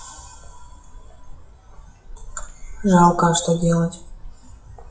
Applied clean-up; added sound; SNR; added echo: classical method WPE with log-MMSE.